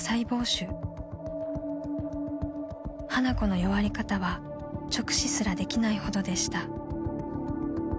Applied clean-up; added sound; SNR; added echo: none; none; none; none.